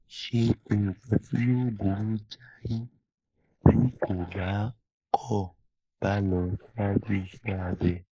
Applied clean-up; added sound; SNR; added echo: neural mask model Resemble Enhance denoiser.